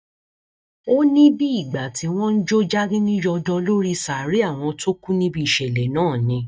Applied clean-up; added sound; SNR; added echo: neural mask model DeepFilterNet 3.